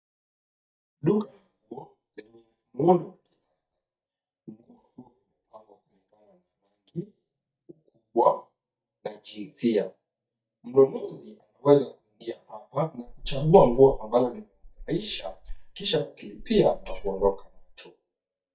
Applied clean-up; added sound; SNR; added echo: neural mask model DeepFilterNet 3.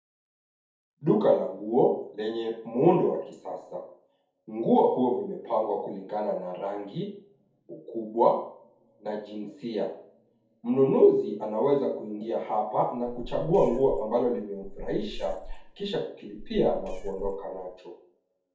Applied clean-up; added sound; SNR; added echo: none; Meow; 10 dB; reverberation time 0.6 s.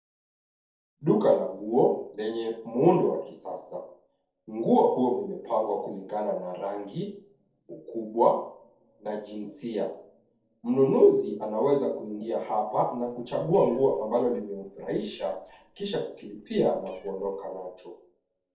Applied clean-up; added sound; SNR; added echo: neural separator model SepFormer DNS4.